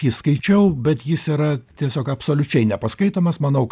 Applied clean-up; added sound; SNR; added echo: neural mask model Resemble Enhance denoiser.